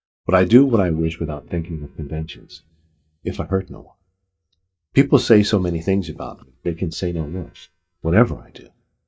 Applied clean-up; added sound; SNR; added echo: neural mask model DeepFilterNet 3.